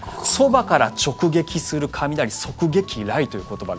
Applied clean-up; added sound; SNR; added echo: none; Tambourine; 6 dB; none.